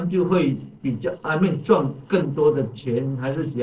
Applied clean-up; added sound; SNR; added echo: neural separator model SepFormer DNS4.